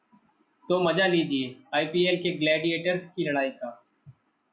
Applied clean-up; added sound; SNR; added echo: none; none; none; none.